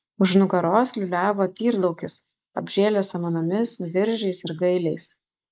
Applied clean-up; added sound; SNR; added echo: neural mask model Resemble Enhance denoiser.